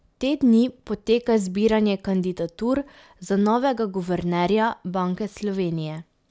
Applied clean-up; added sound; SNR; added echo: none; none; none; none.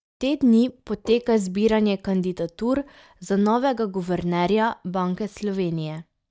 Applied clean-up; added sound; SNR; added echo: neural mask model DeepFilterNet 3.